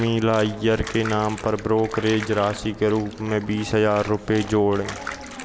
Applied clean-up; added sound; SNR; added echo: none; Bathtub (filling or washing); 16 dB; none.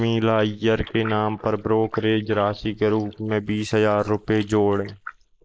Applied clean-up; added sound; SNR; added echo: neural mask model Resemble Enhance denoiser.